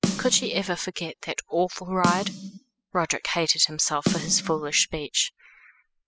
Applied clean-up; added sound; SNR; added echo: classical method spectral subtraction.